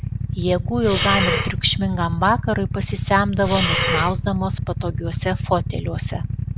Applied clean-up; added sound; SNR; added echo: none; Breathing + Idling / Motorcycle; 1 dB; none.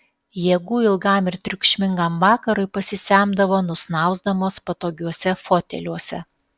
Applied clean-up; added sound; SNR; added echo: none; none; none; none.